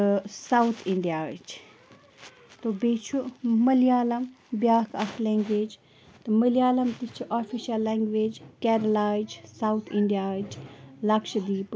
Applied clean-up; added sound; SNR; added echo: none; none; none; none.